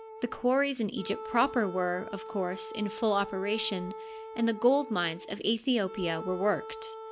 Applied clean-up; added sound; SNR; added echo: none; Wind instrument, woodwind instrument; 12 dB; none.